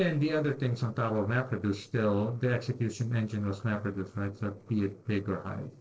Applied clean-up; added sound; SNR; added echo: neural separator model SepFormer DNS4.